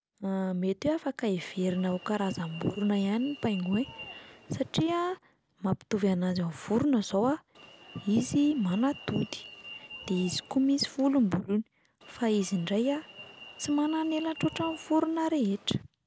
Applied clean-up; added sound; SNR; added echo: none; Alarm; 18 dB; none.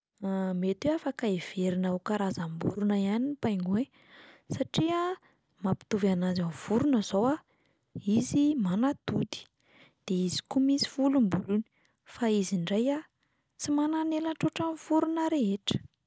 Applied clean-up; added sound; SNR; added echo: none; none; none; none.